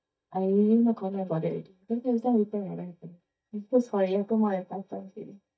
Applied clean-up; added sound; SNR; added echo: neural mask model DeepFilterNet 3.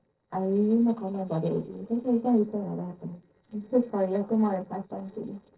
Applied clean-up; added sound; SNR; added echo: neural separator model SepFormer DNS4.